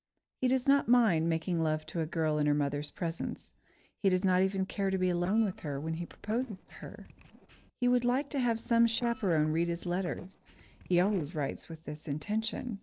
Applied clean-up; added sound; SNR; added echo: neural separator model SepFormer DNS4.